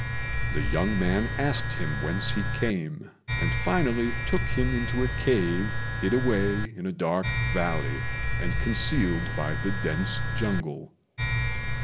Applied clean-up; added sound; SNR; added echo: none; Domestic sounds, home sounds; -1 dB; none.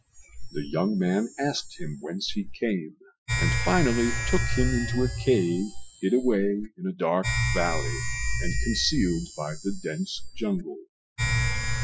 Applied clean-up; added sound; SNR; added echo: classical method Wiener filter.